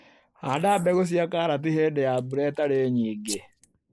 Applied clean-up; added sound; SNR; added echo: neural mask model Resemble Enhance denoiser.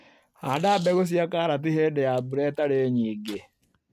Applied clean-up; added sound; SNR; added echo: neural mask model RNNoise.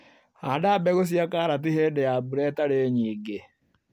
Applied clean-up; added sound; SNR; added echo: none; none; none; none.